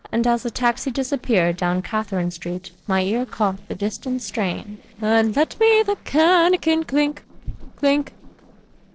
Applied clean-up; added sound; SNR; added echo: neural separator model SepFormer DNS4.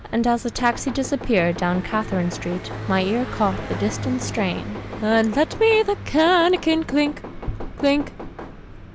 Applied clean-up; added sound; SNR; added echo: none; Knock / Wood + Car passing by; 11 dB; none.